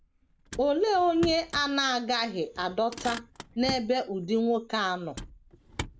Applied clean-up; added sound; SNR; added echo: none; Motor vehicle (road); 14 dB; none.